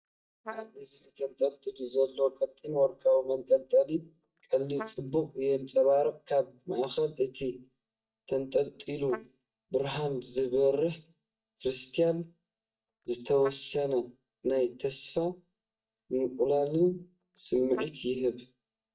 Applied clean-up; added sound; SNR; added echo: neural mask model DeepFilterNet 3.